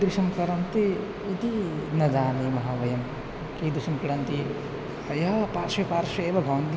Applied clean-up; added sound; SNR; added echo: none; none; none; none.